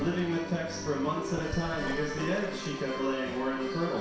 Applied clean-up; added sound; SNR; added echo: none; Bird / Fowl; 14 dB; reverberation time 0.7 s.